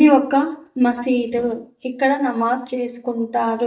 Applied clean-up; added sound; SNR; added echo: neural mask model DeepFilterNet 3.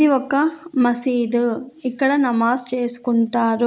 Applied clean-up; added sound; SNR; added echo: none; none; none; none.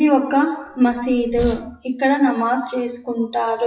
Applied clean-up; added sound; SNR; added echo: classical method WPE with log-MMSE.